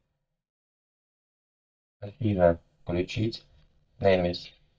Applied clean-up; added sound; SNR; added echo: neural mask model DeepFilterNet 3.